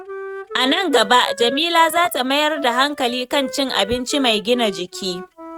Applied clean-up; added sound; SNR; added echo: neural mask model RNNoise.